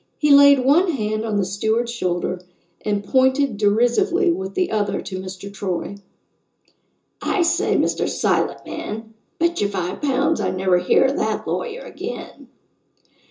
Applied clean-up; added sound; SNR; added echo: none; none; none; reverberation time 0.2 s.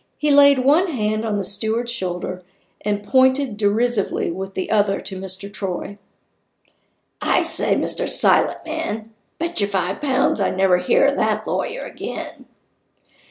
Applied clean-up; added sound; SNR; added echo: none; none; none; none.